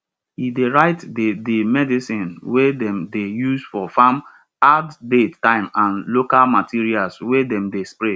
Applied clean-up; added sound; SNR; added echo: none; none; none; none.